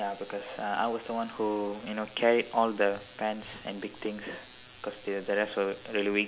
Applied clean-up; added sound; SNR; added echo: none; none; none; none.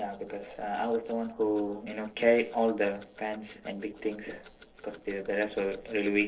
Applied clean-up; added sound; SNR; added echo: neural separator model SepFormer DNS4.